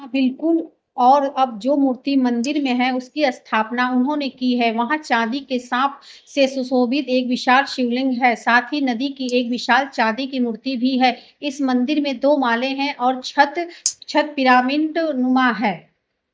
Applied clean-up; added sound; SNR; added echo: neural mask model DeepFilterNet 3.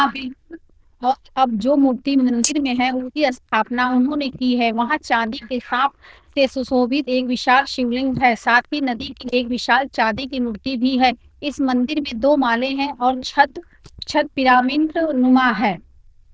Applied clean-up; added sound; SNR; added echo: neural diffusion model UNIVERSE++.